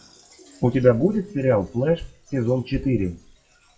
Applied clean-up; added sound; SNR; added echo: classical method WPE with log-MMSE.